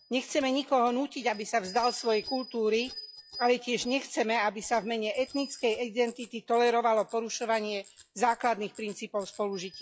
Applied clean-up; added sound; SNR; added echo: classical method log-MMSE.